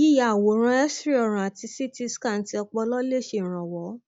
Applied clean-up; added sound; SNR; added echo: none; none; none; none.